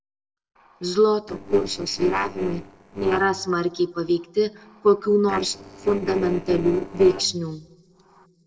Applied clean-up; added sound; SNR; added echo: neural separator model SepFormer DNS4.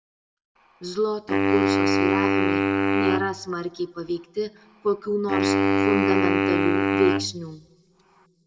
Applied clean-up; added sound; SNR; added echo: none; Wind instrument, woodwind instrument; -5 dB; reverberation time 1.1 s.